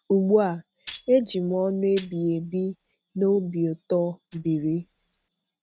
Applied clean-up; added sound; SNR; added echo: neural mask model RNNoise.